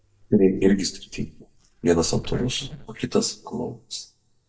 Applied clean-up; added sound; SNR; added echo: neural mask model DeepFilterNet 3.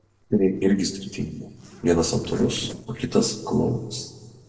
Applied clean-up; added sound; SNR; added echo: neural separator model SepFormer DNS4.